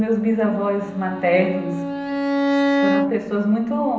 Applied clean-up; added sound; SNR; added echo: none; Bowed string instrument; 2 dB; reverberation time 0.8 s.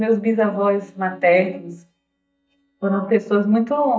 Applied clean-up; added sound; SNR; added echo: neural mask model DeepFilterNet 3.